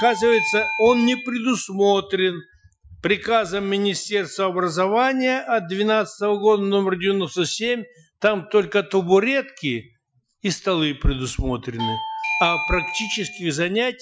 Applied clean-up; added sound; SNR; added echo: classical method Wiener filter.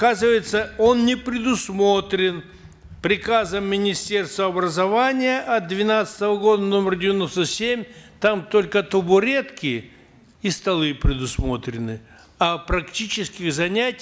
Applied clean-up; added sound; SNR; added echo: none; none; none; none.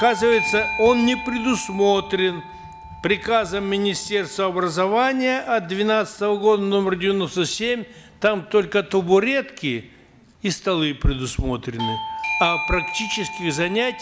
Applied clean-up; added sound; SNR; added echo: none; Bell / Doorbell; 11 dB; none.